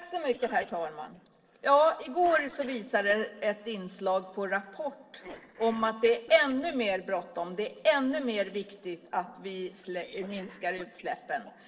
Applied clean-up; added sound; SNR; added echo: neural separator model SepFormer DNS4.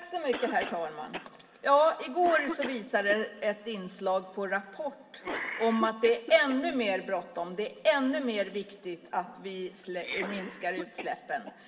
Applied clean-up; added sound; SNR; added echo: none; Cough; 13 dB; reverberation time 2.2 s.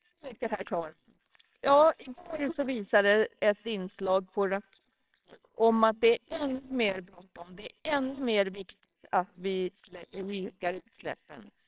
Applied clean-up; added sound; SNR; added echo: neural separator model SepFormer WHAMR!.